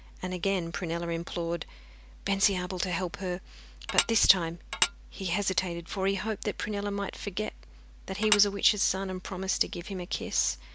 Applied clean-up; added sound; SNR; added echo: none; Tap / Dishes, pots, and pans; -1 dB; none.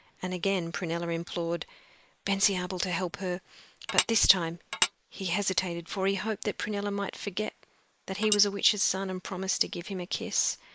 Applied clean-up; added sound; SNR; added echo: neural mask model Resemble Enhance denoiser.